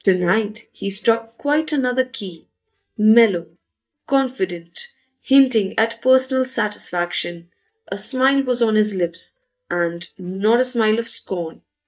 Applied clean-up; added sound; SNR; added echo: neural mask model DeepFilterNet 3.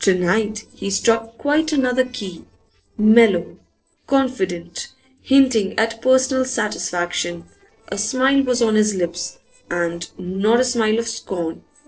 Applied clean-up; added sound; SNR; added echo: neural separator model SepFormer DNS4.